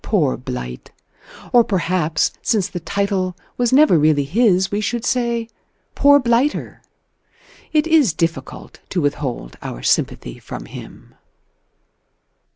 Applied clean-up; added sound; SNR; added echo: none; none; none; none.